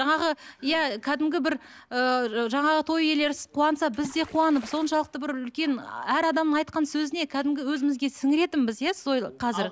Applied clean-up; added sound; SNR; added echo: none; Water / Splash, splatter; 20 dB; none.